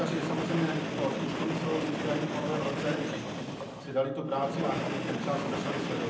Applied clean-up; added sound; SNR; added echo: none; Train; 0 dB; reverberation time 0.6 s.